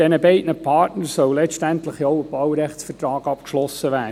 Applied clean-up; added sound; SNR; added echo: none; none; none; none.